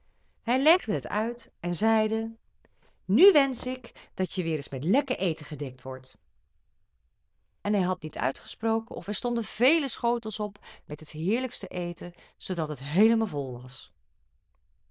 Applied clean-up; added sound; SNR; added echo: neural diffusion model UNIVERSE++.